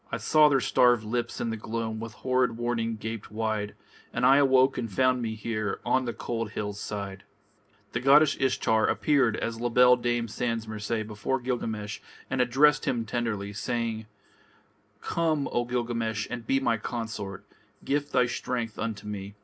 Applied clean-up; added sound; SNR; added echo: none; none; none; reverberation time 0.3 s.